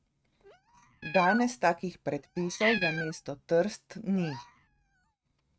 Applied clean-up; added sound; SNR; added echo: neural mask model RNNoise.